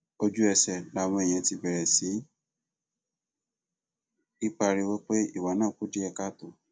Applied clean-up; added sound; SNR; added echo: none; none; none; none.